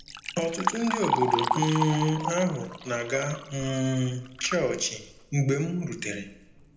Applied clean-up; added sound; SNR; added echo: none; Liquid; 6 dB; reverberation time 0.7 s.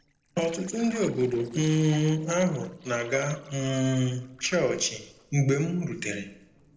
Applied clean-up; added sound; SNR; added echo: neural separator model SepFormer DNS4.